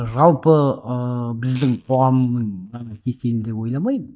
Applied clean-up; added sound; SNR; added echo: neural mask model DeepFilterNet 3.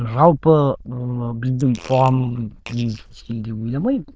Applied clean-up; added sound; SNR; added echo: neural diffusion model UNIVERSE++.